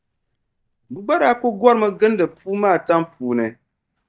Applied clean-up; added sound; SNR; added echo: neural mask model DeepFilterNet 3.